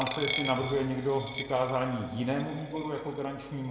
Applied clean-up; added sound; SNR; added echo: none; Coin (dropping); 7 dB; reverberation time 1.5 s.